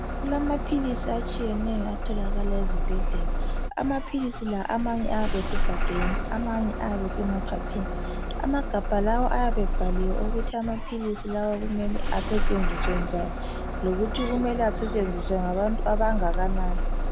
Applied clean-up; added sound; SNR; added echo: none; Engine starting / Bus; -3 dB; none.